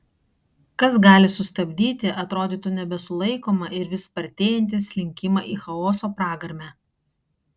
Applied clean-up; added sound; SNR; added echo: none; none; none; none.